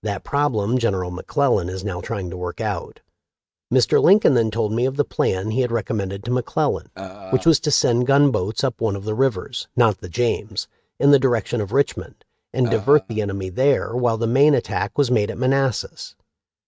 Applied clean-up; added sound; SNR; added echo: neural mask model RNNoise.